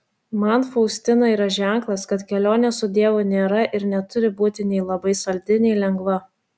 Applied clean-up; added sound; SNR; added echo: none; none; none; none.